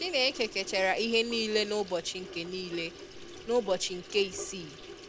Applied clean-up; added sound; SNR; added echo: none; Sink (filling or washing) / Water tap, faucet; 14 dB; none.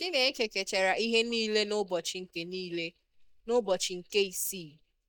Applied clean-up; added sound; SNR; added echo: neural mask model DeepFilterNet 3.